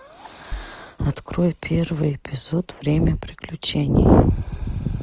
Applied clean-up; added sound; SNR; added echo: none; Bass drum; 13 dB; none.